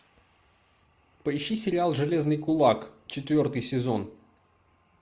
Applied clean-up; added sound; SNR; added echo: none; none; none; none.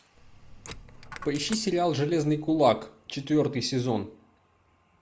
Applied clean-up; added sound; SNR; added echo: none; Coin (dropping); 17 dB; none.